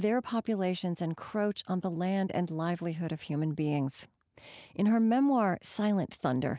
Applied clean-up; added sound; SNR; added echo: none; none; none; none.